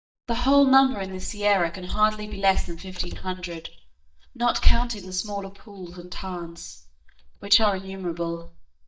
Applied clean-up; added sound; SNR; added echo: neural mask model DeepFilterNet 3.